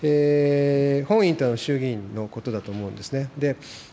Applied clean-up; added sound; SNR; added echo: none; none; none; none.